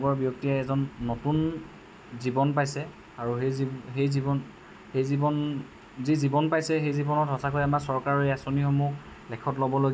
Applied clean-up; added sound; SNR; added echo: none; none; none; none.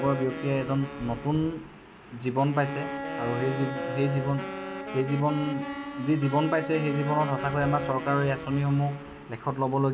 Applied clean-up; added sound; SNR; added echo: none; Wind instrument, woodwind instrument + Bowed string instrument; 8 dB; none.